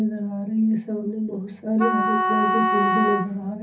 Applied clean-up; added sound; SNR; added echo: none; Wind instrument, woodwind instrument; -1 dB; reverberation time 0.3 s.